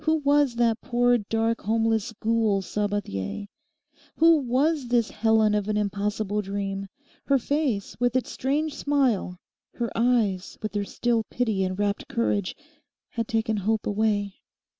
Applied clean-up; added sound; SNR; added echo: none; none; none; none.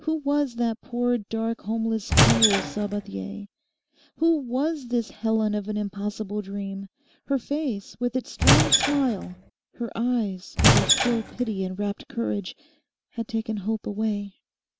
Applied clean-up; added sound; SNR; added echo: none; Squeak / Wood; -5 dB; none.